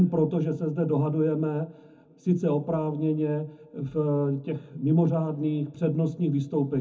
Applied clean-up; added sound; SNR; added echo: none; none; none; reverberation time 0.3 s.